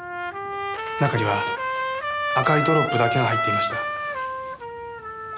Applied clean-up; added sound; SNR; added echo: none; Trumpet; 0 dB; none.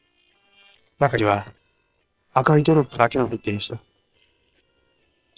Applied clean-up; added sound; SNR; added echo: neural separator model SepFormer WHAM!.